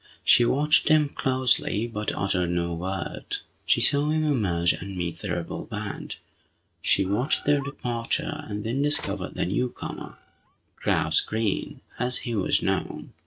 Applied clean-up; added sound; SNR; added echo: neural mask model RNNoise.